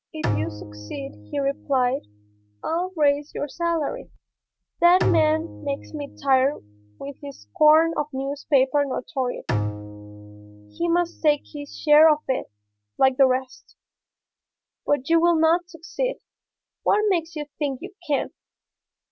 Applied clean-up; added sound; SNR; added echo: none; Bowed string instrument; 9 dB; none.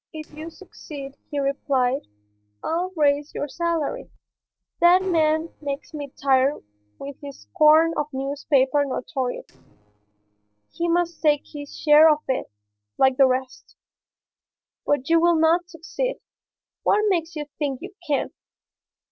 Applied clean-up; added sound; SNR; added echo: neural separator model SepFormer DNS4.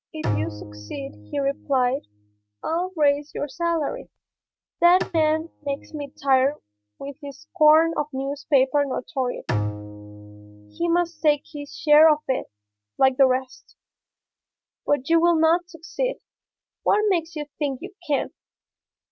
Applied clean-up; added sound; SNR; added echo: neural mask model RNNoise.